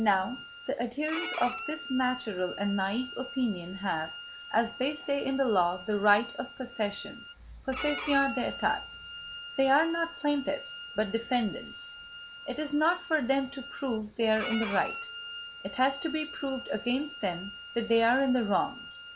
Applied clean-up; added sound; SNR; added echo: none; Bowed string instrument; 12 dB; none.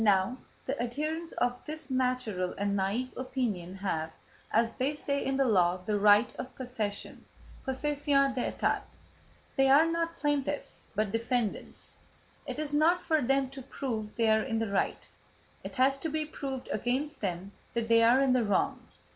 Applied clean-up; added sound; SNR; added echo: none; none; none; none.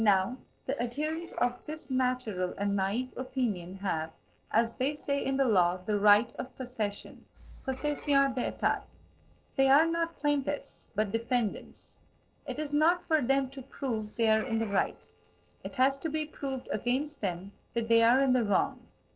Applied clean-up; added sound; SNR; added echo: neural separator model SepFormer DNS4.